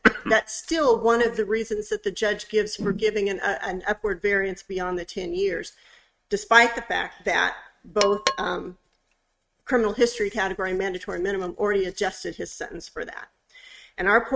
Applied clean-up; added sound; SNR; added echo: neural mask model RNNoise.